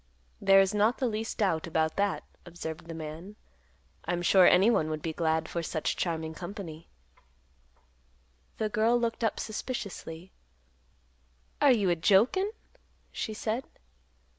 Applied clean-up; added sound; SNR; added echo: none; none; none; none.